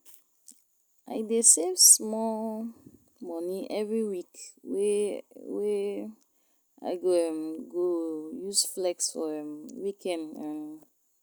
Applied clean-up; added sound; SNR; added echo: none; none; none; none.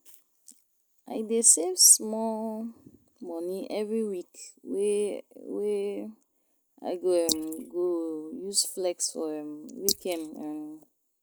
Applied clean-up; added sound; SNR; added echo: neural mask model Resemble Enhance denoiser.